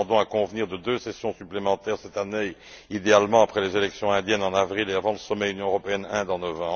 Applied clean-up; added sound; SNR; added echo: none; none; none; none.